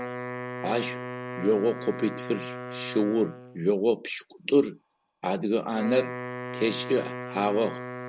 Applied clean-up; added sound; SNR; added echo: none; Wind instrument, woodwind instrument; 10 dB; none.